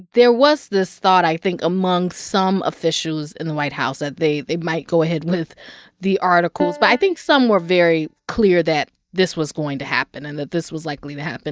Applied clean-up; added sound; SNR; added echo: neural mask model DeepFilterNet 3.